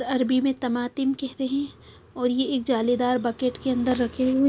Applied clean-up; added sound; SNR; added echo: none; none; none; none.